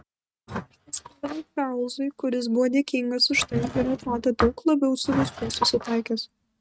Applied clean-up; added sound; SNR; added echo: neural mask model RNNoise.